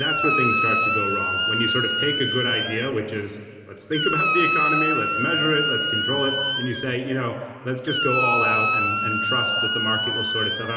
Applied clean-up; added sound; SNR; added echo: none; Squeak; -3 dB; reverberation time 2.5 s.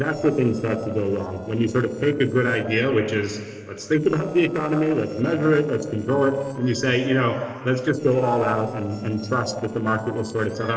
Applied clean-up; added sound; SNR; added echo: neural separator model SepFormer DNS4.